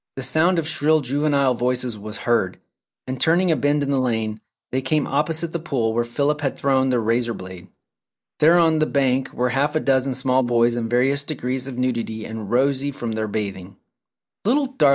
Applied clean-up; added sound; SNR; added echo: neural mask model Resemble Enhance denoiser.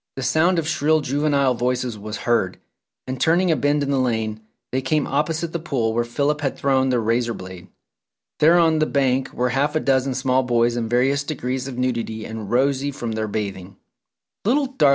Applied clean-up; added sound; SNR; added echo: none; none; none; none.